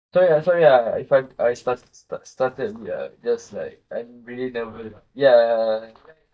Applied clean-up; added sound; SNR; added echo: neural mask model DeepFilterNet 3.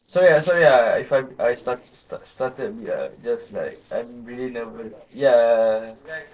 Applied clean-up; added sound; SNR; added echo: neural separator model SepFormer DNS4.